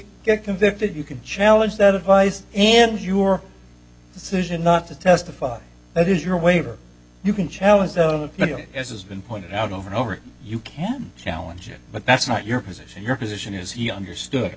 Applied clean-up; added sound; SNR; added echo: none; none; none; none.